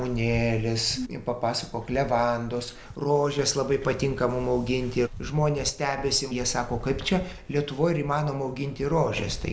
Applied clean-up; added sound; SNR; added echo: none; none; none; none.